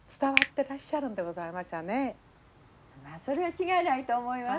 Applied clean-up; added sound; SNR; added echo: none; Finger snapping; 4 dB; none.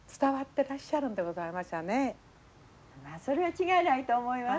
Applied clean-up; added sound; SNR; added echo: none; none; none; none.